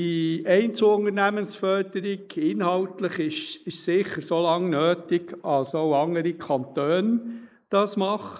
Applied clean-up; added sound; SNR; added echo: neural mask model Resemble Enhance denoiser.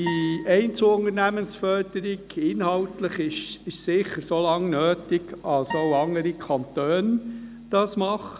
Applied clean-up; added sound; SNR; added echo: none; Acoustic guitar; 15 dB; none.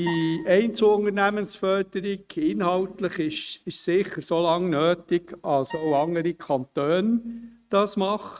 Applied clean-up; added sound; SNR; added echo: neural mask model RNNoise.